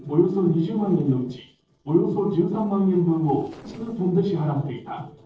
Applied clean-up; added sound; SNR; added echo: neural separator model SepFormer DNS4.